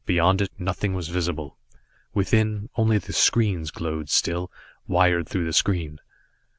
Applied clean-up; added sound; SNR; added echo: none; none; none; none.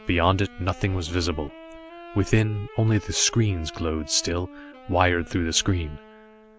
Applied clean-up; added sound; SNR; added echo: none; Wind instrument, woodwind instrument; 19 dB; none.